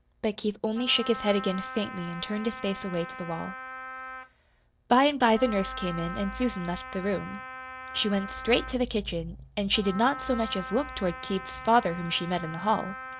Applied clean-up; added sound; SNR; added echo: none; Wind instrument, woodwind instrument; 12 dB; none.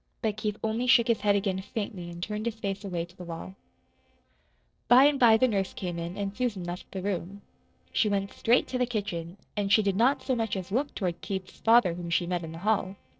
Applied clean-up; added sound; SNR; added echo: neural separator model SepFormer DNS4.